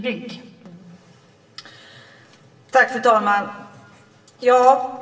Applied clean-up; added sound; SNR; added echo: none; none; none; reverberation time 1.3 s.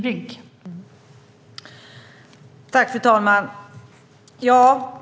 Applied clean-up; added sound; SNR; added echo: none; none; none; none.